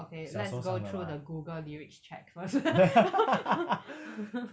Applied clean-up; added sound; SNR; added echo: none; none; none; none.